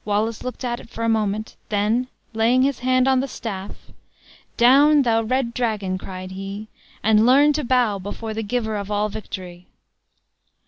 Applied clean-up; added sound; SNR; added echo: none; none; none; none.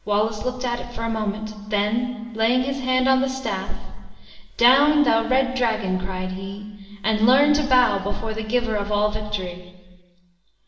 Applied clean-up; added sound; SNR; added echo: none; none; none; reverberation time 1.3 s.